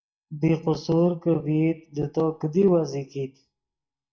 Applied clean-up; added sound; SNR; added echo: neural mask model DeepFilterNet 3.